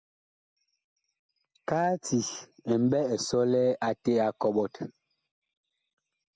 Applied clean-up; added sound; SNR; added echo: none; none; none; none.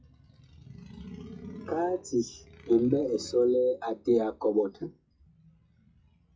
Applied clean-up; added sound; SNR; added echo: classical method WPE with log-MMSE.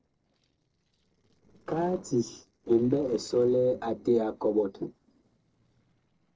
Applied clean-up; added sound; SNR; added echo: neural separator model SepFormer DNS4.